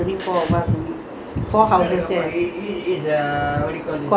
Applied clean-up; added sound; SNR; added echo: none; none; none; none.